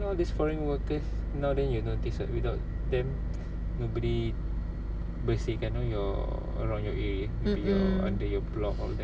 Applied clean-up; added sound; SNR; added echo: none; none; none; none.